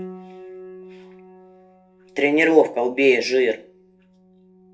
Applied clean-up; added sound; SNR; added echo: neural separator model SepFormer DNS4.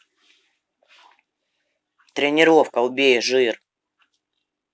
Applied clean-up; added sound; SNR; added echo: none; none; none; none.